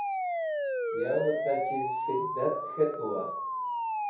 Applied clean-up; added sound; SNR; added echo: none; Siren; -1 dB; reverberation time 0.6 s.